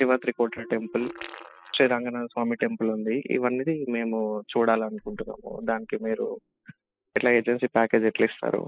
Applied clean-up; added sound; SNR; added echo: classical method spectral subtraction.